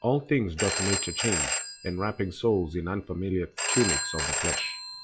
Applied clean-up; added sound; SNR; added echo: classical method log-MMSE.